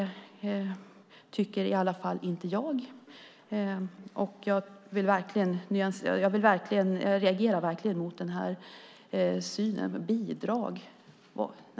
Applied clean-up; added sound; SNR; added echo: none; none; none; none.